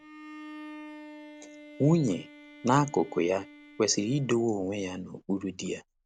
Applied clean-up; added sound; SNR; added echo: none; Bowed string instrument; 18 dB; none.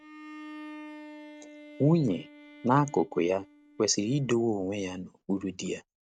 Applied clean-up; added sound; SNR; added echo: neural mask model RNNoise.